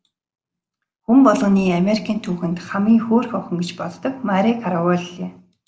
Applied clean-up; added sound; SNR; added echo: none; none; none; none.